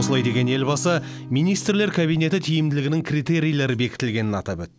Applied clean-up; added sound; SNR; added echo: none; Acoustic guitar; 13 dB; none.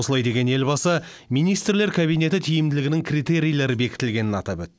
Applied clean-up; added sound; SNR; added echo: none; none; none; none.